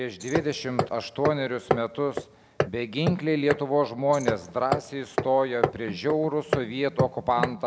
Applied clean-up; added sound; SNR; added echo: none; Hammer; 4 dB; none.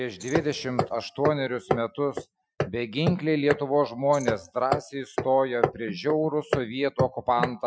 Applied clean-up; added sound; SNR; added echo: classical method Wiener filter.